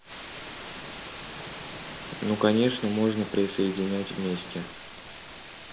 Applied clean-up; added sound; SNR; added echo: none; none; none; none.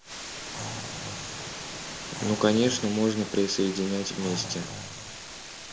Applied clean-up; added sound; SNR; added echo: none; Animal; 13 dB; none.